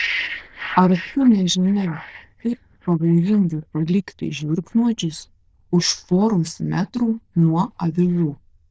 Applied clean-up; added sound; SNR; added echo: neural diffusion model UNIVERSE++.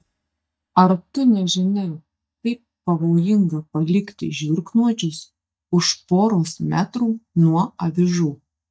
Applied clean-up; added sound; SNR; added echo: neural mask model DeepFilterNet 3.